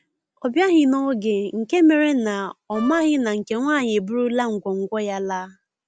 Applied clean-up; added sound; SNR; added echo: none; Wind instrument, woodwind instrument; 15 dB; none.